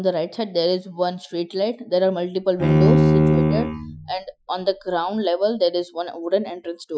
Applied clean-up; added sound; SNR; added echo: classical method Wiener filter.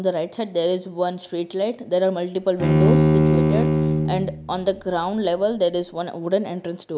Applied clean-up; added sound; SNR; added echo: none; Bowed string instrument; -3 dB; none.